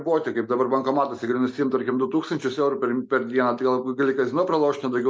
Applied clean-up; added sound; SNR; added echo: none; none; none; none.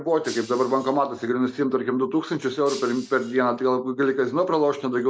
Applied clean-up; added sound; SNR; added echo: none; Shatter; 20 dB; none.